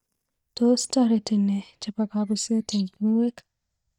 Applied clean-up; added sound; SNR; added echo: neural mask model DeepFilterNet 3.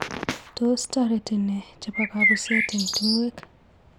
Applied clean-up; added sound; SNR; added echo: none; Bird; -2 dB; none.